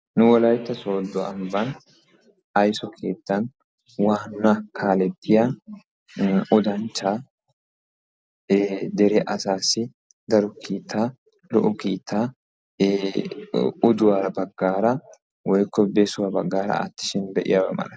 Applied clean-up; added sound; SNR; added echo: none; none; none; none.